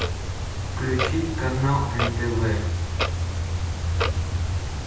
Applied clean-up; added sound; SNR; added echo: none; Clock; -4 dB; reverberation time 0.9 s.